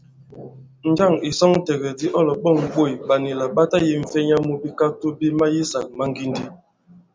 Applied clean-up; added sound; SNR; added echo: none; none; none; none.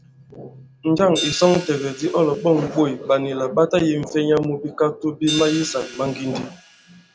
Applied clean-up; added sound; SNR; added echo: none; Hi-hat; 15 dB; none.